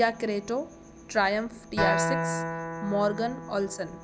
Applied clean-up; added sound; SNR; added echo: none; Acoustic guitar; 3 dB; none.